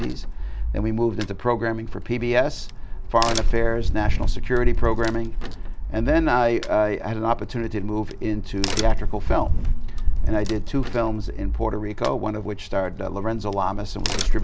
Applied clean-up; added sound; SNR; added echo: none; Crack; -2 dB; none.